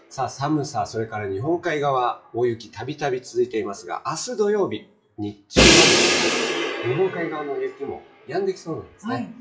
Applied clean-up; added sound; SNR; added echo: classical method WPE with log-MMSE.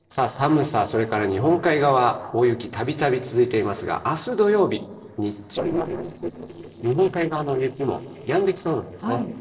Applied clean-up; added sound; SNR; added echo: neural separator model SepFormer DNS4.